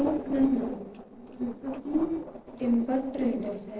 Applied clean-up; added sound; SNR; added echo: neural separator model SepFormer DNS4.